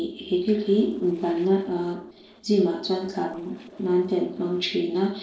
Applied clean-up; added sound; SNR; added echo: neural separator model SepFormer DNS4.